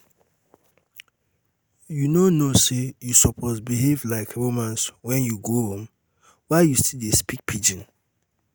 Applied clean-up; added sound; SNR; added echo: none; none; none; none.